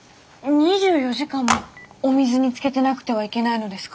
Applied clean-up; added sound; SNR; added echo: none; Telephone; 9 dB; none.